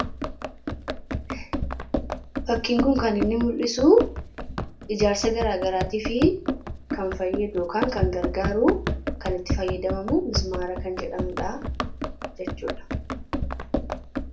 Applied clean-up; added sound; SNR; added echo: none; Run; 3 dB; reverberation time 0.3 s.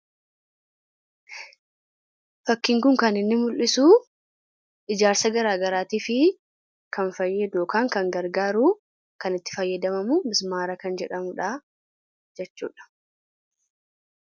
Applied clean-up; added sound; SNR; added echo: none; none; none; none.